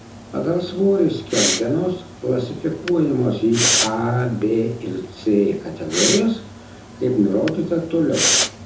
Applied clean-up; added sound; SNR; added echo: none; Respiratory sounds; 5 dB; reverberation time 0.5 s.